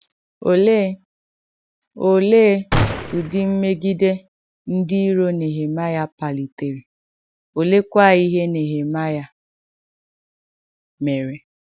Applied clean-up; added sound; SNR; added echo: none; Gunshot, gunfire; 4 dB; none.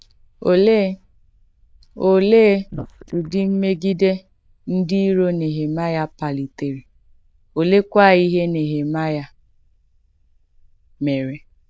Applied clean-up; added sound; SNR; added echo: neural diffusion model UNIVERSE++.